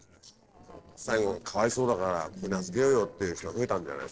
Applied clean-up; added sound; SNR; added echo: neural separator model SepFormer DNS4.